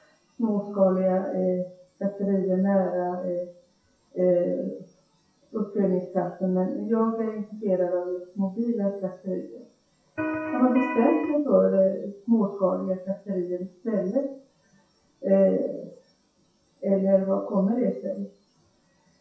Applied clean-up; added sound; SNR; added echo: classical method WPE with log-MMSE.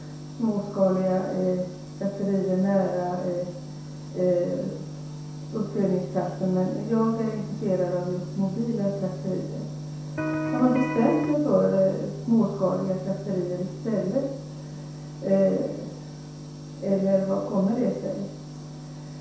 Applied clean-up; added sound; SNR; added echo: none; Electric guitar; 3 dB; reverberation time 0.7 s.